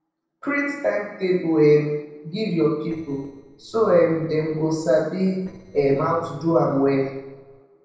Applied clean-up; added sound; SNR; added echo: neural separator model SepFormer DNS4.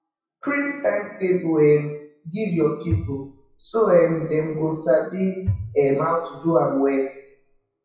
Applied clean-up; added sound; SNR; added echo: classical method WPE with log-MMSE.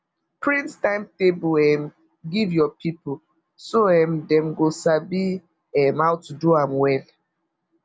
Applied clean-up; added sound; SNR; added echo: none; none; none; none.